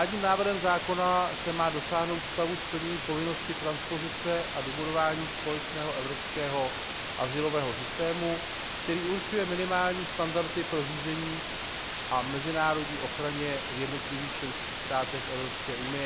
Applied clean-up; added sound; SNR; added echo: none; Water; 2 dB; none.